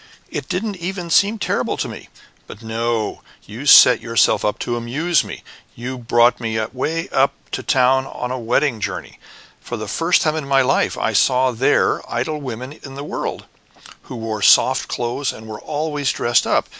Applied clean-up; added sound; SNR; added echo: none; none; none; none.